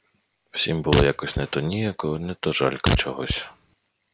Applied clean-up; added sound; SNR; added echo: none; Fart; 1 dB; none.